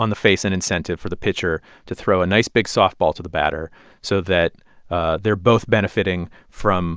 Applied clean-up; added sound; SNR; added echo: none; none; none; none.